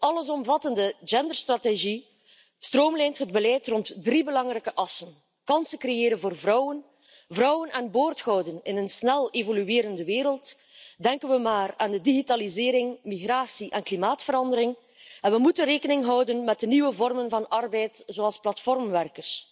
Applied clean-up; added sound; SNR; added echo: none; none; none; none.